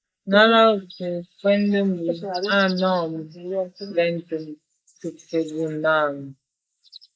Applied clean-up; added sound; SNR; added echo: neural mask model Resemble Enhance denoiser.